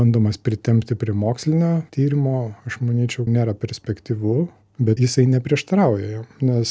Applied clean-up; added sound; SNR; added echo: none; none; none; none.